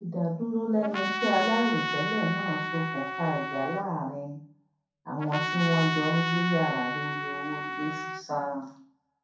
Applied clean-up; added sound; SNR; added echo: none; Trumpet; 3 dB; reverberation time 0.5 s.